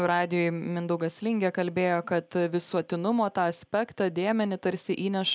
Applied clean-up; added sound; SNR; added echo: none; none; none; none.